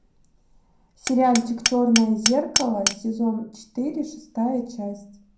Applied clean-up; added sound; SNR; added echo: none; Hammer; 6 dB; reverberation time 0.6 s.